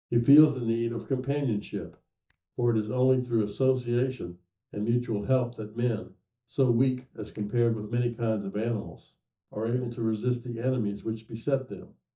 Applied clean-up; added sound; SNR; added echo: neural mask model DeepFilterNet 3.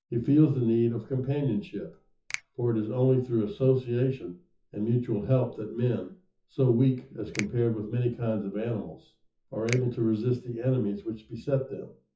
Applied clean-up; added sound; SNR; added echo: classical method WPE with log-MMSE.